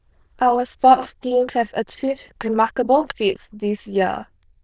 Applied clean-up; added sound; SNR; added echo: neural diffusion model UNIVERSE++.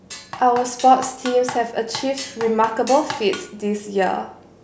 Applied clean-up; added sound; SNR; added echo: none; Drum kit; 14 dB; none.